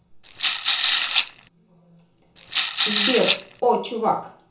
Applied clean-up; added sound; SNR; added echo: none; Rattle / Rattle (instrument); -4 dB; reverberation time 0.6 s.